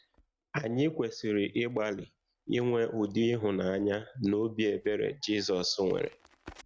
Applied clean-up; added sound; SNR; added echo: neural mask model RNNoise.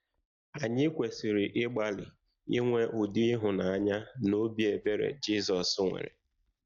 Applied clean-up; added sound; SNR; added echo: neural mask model DeepFilterNet 3.